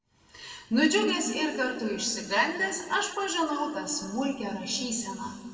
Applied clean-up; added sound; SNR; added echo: none; none; none; reverberation time 2.1 s.